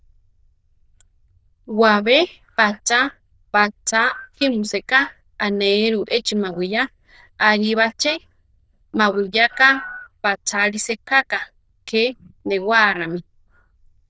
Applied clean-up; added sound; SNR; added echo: neural diffusion model UNIVERSE++.